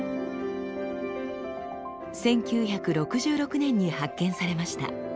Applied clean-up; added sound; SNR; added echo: none; none; none; none.